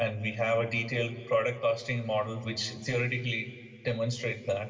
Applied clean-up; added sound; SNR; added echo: none; none; none; reverberation time 2.3 s.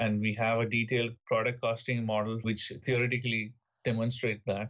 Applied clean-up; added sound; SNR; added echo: none; none; none; none.